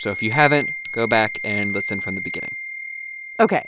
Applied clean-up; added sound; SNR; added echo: none; Bell; 5 dB; none.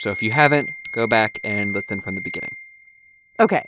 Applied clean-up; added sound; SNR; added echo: neural mask model RNNoise.